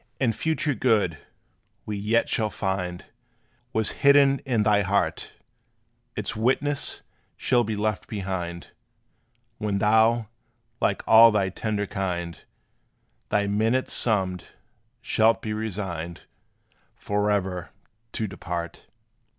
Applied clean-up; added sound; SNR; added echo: none; none; none; none.